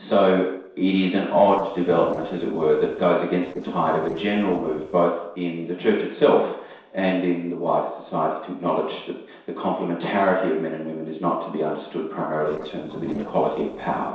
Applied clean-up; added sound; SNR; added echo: neural separator model SepFormer DNS4.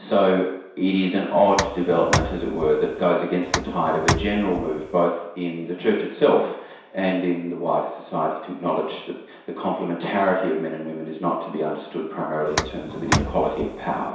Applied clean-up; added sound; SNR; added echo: none; Tick; 5 dB; reverberation time 0.7 s.